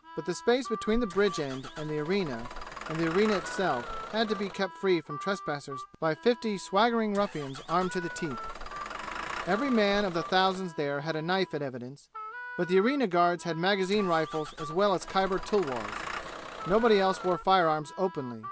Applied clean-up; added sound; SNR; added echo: none; Harmonica + Engine starting / Bus; 11 dB; none.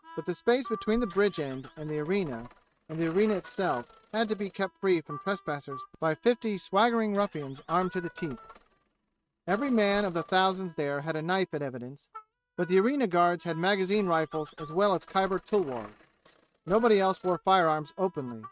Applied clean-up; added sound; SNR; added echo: neural mask model RNNoise.